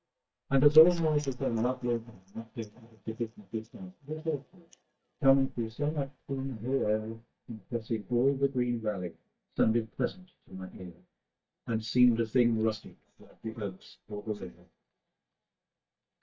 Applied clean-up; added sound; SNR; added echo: neural mask model DeepFilterNet 3.